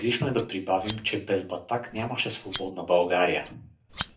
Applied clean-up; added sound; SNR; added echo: none; Scissors; 9 dB; reverberation time 0.3 s.